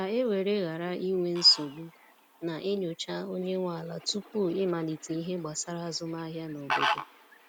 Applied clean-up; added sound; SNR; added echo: none; Fowl; 9 dB; none.